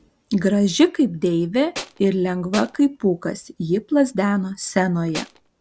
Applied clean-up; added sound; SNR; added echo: none; Tools; 12 dB; none.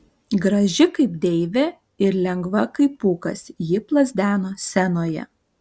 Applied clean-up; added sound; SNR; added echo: none; none; none; none.